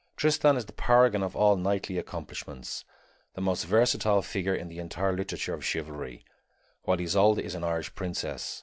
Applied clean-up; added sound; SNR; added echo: none; none; none; none.